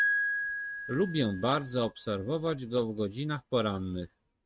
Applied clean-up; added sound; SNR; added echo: neural mask model RNNoise.